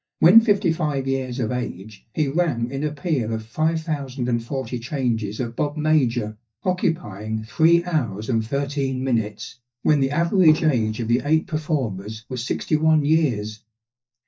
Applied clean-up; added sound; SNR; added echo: neural mask model DeepFilterNet 3.